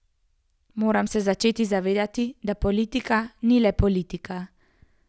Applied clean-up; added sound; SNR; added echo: none; none; none; none.